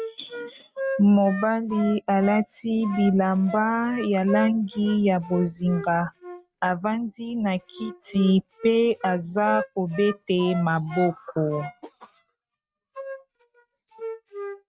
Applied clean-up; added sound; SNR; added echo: neural mask model RNNoise.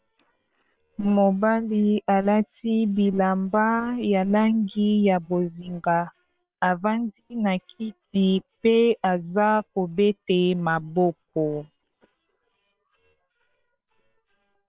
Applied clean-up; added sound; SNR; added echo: neural separator model SepFormer WHAM!.